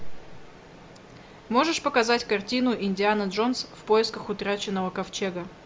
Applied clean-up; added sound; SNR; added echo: none; none; none; none.